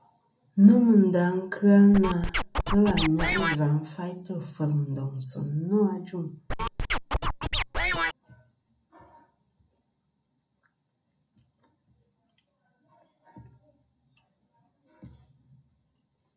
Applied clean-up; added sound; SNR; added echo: none; Scratching (performance technique); 1 dB; reverberation time 0.3 s.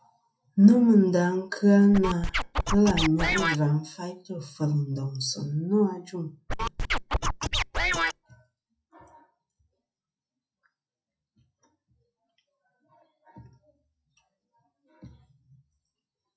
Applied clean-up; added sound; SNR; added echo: classical method WPE with log-MMSE.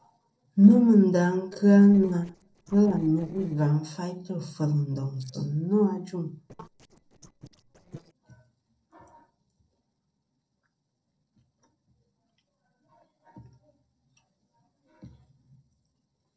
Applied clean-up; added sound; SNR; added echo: neural separator model SepFormer DNS4.